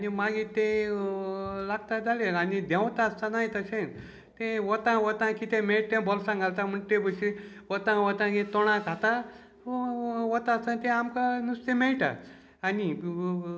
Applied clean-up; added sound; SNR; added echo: none; none; none; none.